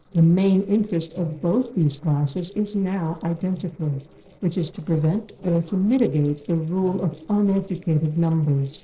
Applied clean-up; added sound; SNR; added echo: neural separator model SepFormer DNS4.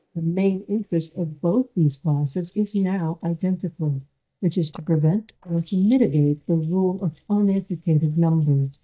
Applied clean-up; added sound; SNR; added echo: neural mask model DeepFilterNet 3.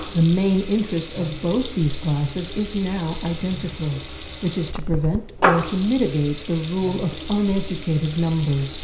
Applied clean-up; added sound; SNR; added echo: none; Water tap, faucet / Liquid; 7 dB; reverberation time 0.5 s.